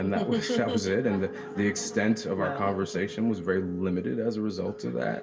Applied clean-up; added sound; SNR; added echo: none; Wind instrument, woodwind instrument; 13 dB; reverberation time 0.1 s.